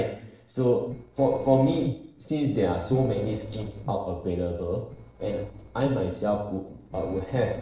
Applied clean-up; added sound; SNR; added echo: neural separator model SepFormer DNS4.